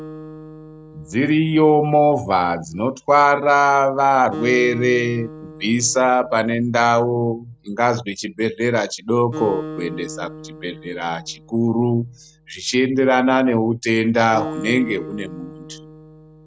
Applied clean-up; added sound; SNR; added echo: none; Acoustic guitar; 17 dB; none.